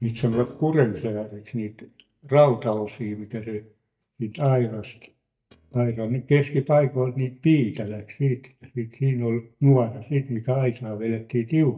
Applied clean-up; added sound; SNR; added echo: neural mask model DeepFilterNet 3.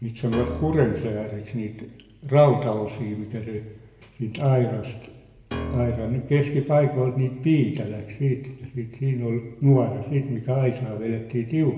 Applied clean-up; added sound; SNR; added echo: none; Piano; 10 dB; reverberation time 1.1 s.